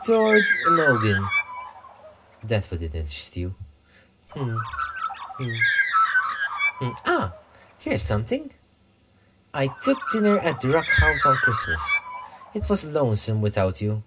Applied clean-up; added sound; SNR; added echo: none; Bird; 2 dB; reverberation time 0.2 s.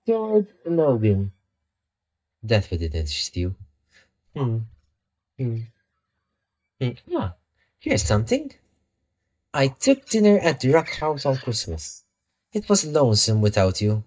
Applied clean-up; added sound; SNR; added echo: neural mask model DeepFilterNet 3.